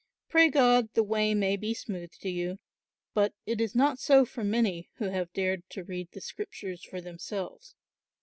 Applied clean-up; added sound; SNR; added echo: none; none; none; none.